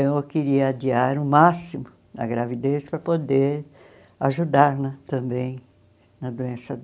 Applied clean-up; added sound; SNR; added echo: none; none; none; none.